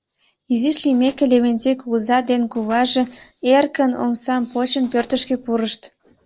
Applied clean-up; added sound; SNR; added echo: neural separator model SepFormer DNS4.